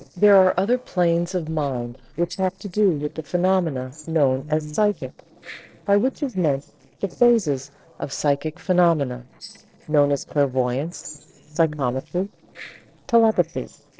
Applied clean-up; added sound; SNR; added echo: neural separator model SepFormer DNS4.